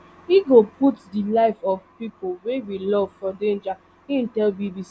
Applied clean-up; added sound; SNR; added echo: none; none; none; none.